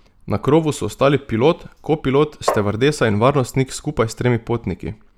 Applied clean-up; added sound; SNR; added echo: none; Tap; 5 dB; none.